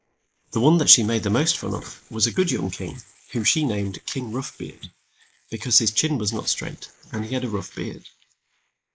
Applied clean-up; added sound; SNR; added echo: neural mask model Resemble Enhance denoiser.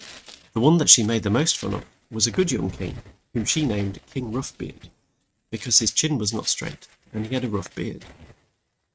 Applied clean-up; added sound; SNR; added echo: neural mask model RNNoise.